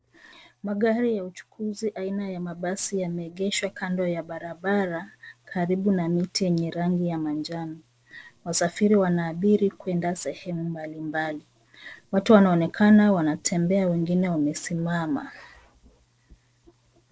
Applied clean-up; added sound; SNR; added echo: neural separator model SepFormer DNS4.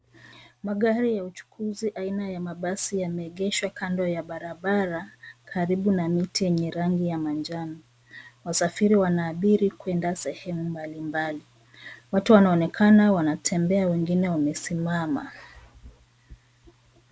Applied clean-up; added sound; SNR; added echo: none; none; none; none.